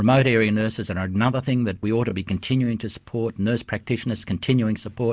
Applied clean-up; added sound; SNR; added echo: none; none; none; none.